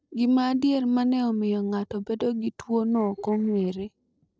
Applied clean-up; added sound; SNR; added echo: neural separator model SepFormer DNS4.